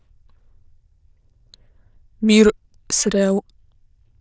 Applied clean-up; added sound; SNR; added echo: neural diffusion model UNIVERSE++.